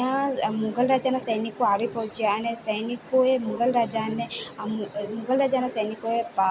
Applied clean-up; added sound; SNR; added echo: none; none; none; none.